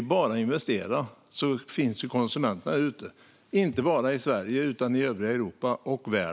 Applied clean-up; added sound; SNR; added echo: none; none; none; none.